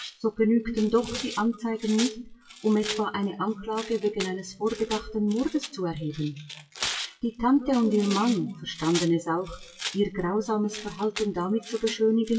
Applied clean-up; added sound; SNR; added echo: classical method WPE with log-MMSE.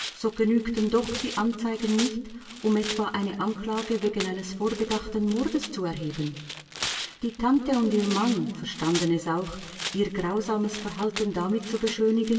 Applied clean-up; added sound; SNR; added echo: none; Tearing; 12 dB; reverberation time 1.4 s.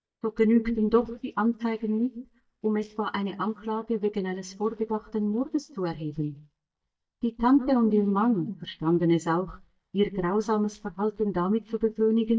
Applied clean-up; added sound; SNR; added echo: neural mask model DeepFilterNet 3.